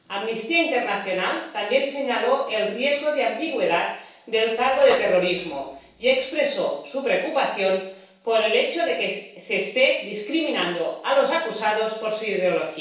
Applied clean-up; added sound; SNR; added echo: neural separator model SepFormer DNS4.